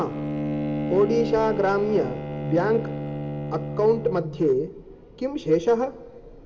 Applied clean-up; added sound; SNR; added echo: none; Bowed string instrument; 6 dB; reverberation time 0.5 s.